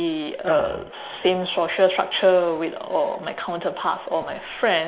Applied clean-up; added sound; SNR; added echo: neural mask model Resemble Enhance denoiser.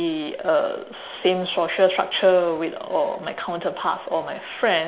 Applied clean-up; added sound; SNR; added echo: none; none; none; none.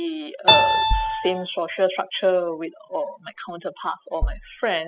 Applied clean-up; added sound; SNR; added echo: classical method spectral subtraction.